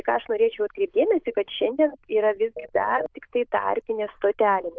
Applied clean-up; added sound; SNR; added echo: neural diffusion model UNIVERSE++.